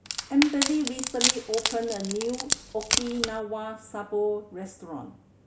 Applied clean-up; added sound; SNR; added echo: none; Wood; 0 dB; none.